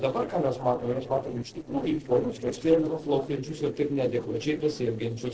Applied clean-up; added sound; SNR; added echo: neural separator model SepFormer DNS4.